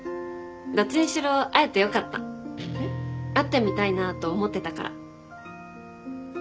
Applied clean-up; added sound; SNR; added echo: none; Guitar; 10 dB; none.